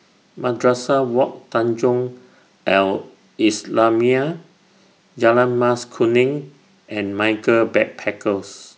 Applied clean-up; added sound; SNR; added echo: none; none; none; none.